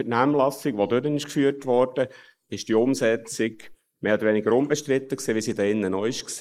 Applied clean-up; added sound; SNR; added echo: neural mask model Resemble Enhance denoiser.